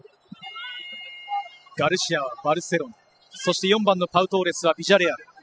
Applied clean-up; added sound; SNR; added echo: classical method spectral subtraction.